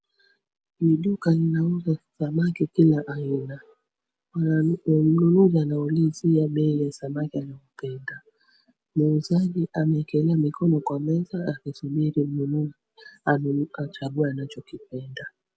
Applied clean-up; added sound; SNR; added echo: none; none; none; none.